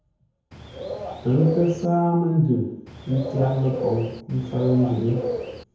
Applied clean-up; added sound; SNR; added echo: none; Bird; 8 dB; reverberation time 0.9 s.